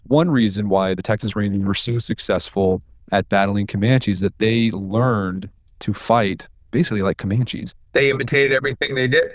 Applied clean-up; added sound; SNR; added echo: neural diffusion model UNIVERSE++.